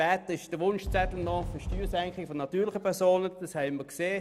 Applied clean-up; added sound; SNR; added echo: none; Fireworks; 10 dB; none.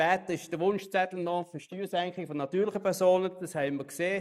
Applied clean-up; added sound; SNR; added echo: neural mask model Resemble Enhance denoiser.